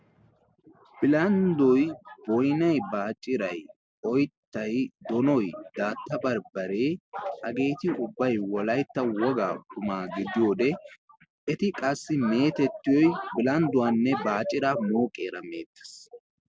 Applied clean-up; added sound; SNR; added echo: none; none; none; none.